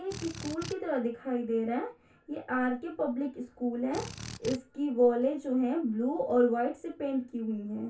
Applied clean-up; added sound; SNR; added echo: none; Drill; 11 dB; reverberation time 0.2 s.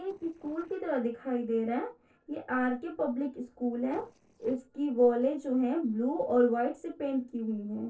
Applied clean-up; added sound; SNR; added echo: neural separator model SepFormer DNS4.